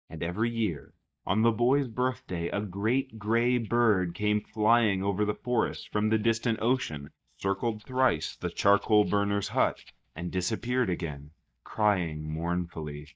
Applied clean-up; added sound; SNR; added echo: neural mask model DeepFilterNet 3.